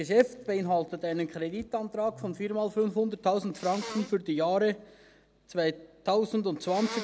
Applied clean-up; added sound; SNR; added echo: none; Sneeze; 18 dB; none.